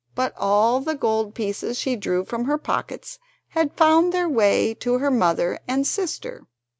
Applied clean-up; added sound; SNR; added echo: none; none; none; none.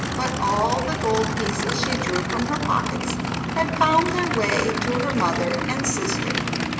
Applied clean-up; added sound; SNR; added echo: none; Idling / Aircraft; 0 dB; reverberation time 1.1 s.